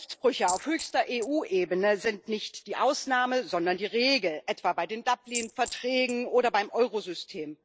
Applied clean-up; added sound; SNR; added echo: neural mask model Resemble Enhance denoiser.